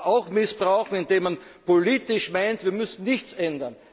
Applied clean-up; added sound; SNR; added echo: none; none; none; none.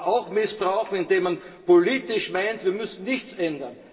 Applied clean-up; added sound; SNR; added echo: none; none; none; reverberation time 2.9 s.